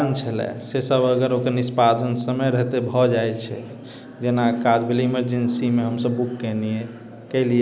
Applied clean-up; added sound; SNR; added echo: none; none; none; none.